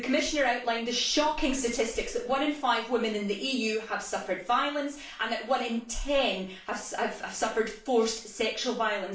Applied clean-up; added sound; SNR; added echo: none; none; none; reverberation time 0.4 s.